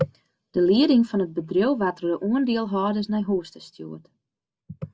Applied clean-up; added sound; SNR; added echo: none; none; none; none.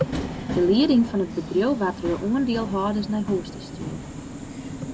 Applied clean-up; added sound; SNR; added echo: none; Subway, metro, underground; 9 dB; none.